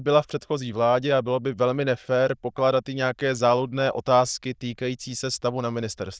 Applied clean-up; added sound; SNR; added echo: neural diffusion model UNIVERSE++.